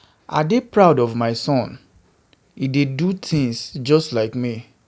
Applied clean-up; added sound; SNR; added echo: none; none; none; none.